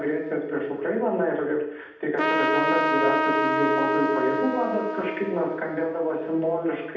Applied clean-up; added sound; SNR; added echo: none; Trumpet; 2 dB; reverberation time 0.8 s.